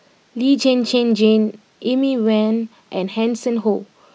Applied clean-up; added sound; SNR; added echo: none; none; none; none.